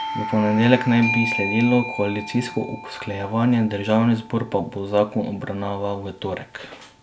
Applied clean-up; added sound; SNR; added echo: none; Doorbell; 10 dB; none.